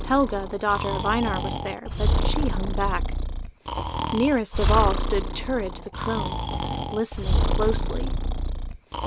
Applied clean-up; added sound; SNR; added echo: none; Breathing; -2 dB; none.